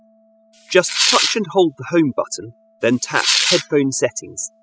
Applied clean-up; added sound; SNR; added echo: classical method spectral subtraction.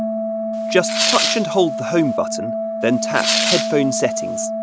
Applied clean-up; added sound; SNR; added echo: none; Tearing + Organ; 0 dB; none.